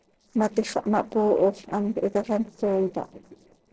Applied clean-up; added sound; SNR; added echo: neural separator model SepFormer DNS4.